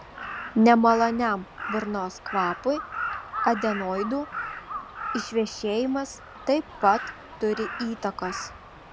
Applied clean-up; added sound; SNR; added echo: none; Crow; 10 dB; none.